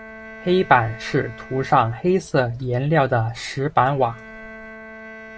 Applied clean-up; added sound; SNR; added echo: none; Bowed string instrument; 19 dB; none.